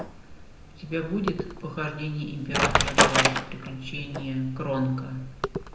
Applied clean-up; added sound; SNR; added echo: none; Wood; -3 dB; reverberation time 0.8 s.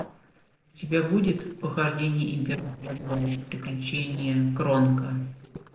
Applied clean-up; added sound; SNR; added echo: neural separator model SepFormer DNS4.